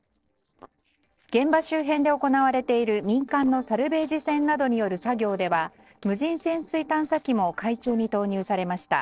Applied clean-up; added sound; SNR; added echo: neural separator model SepFormer DNS4.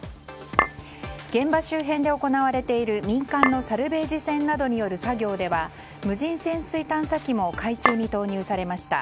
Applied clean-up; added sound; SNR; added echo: none; Chink, clink; 0 dB; none.